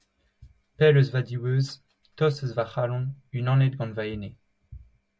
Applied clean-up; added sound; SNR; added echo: none; none; none; none.